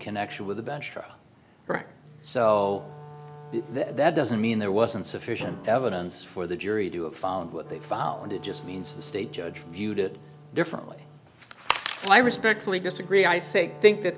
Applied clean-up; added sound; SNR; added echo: none; Drum + Wind instrument, woodwind instrument; 18 dB; none.